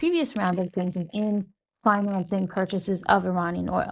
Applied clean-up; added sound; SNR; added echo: neural mask model Resemble Enhance denoiser.